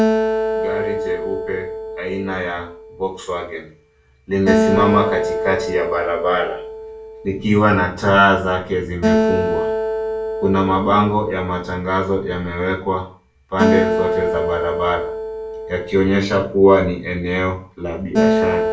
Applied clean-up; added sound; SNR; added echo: none; Acoustic guitar; 2 dB; reverberation time 0.3 s.